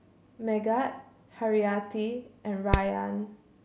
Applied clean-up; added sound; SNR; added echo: none; Hammer; -4 dB; none.